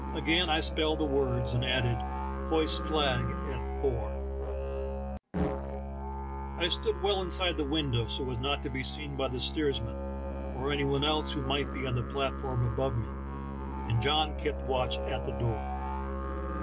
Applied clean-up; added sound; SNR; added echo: none; Musical instrument; 2 dB; none.